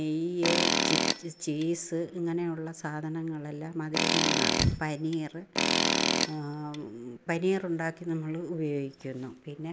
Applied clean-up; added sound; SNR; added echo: none; Tools; -4 dB; none.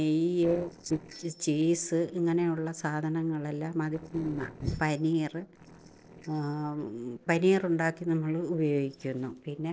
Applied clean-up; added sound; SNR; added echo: neural separator model SepFormer DNS4.